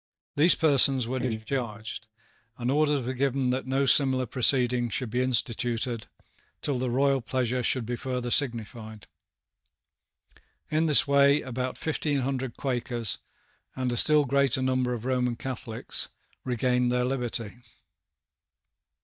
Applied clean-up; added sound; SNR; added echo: neural mask model DeepFilterNet 3.